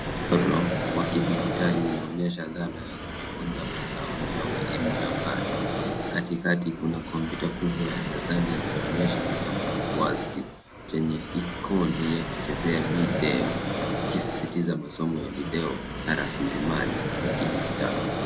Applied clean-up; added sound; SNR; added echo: none; Fixed-wing aircraft, airplane; 0 dB; none.